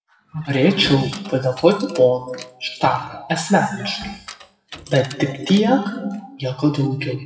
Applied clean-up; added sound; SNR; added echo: classical method WPE with log-MMSE.